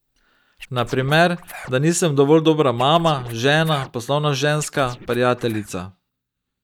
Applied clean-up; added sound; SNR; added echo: neural mask model DeepFilterNet 3.